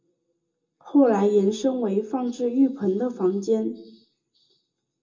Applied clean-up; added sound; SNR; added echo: none; none; none; reverberation time 0.2 s.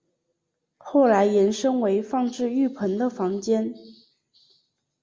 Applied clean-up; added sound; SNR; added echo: none; none; none; none.